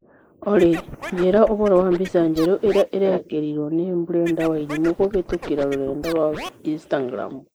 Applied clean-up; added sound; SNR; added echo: neural mask model Resemble Enhance denoiser.